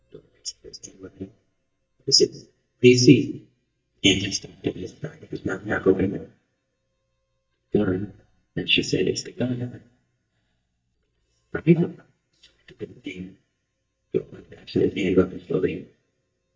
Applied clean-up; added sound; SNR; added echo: neural mask model DeepFilterNet 3.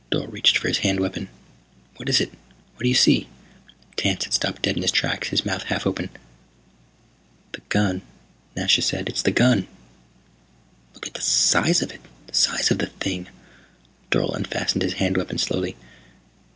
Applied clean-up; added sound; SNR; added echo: none; none; none; none.